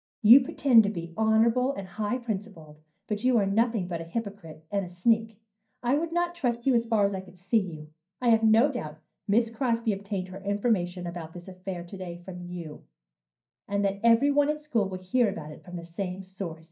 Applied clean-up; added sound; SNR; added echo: neural mask model DeepFilterNet 3.